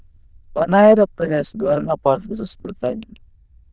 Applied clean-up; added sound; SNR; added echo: neural diffusion model UNIVERSE++.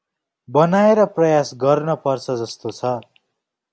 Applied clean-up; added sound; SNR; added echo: none; none; none; none.